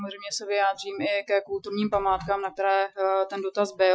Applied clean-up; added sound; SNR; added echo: classical method Wiener filter.